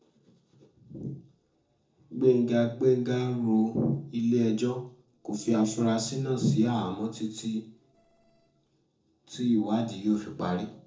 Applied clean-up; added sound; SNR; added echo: neural separator model SepFormer DNS4.